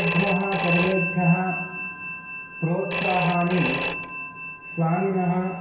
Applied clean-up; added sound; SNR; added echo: none; Telephone; 5 dB; reverberation time 0.6 s.